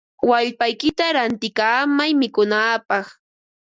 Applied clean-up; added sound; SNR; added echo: none; none; none; none.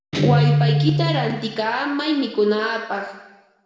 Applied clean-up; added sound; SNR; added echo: none; Guitar; -1 dB; reverberation time 1.1 s.